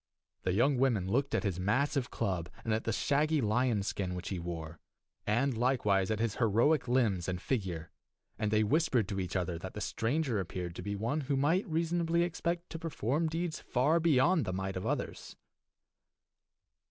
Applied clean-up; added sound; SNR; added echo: none; none; none; none.